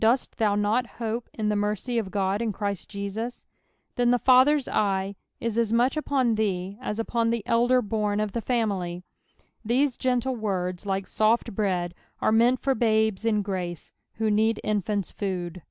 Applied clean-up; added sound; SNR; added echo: none; none; none; none.